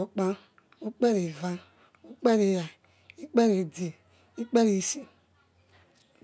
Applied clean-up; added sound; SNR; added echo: none; none; none; none.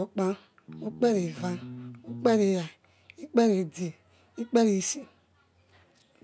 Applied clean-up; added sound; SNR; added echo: none; Bass guitar; 13 dB; none.